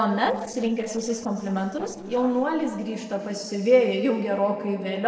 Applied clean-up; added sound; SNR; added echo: neural separator model SepFormer DNS4.